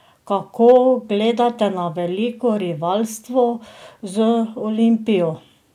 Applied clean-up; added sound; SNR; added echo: none; none; none; none.